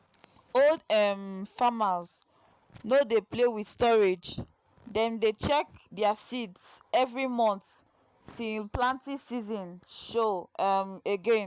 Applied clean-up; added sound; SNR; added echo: none; none; none; none.